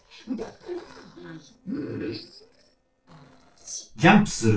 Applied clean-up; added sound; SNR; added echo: neural separator model SepFormer DNS4.